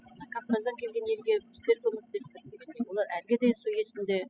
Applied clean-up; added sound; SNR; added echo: classical method spectral subtraction.